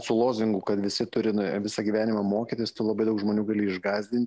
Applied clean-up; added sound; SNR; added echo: none; none; none; none.